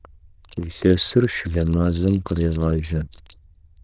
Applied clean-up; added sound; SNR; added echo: neural diffusion model UNIVERSE++.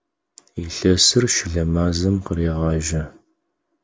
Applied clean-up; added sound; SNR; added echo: none; none; none; none.